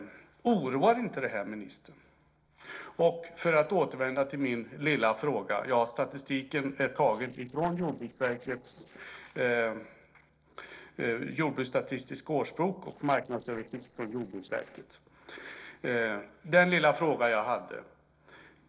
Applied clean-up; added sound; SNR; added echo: neural separator model SepFormer DNS4.